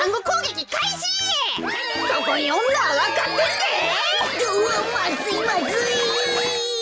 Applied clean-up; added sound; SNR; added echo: none; none; none; none.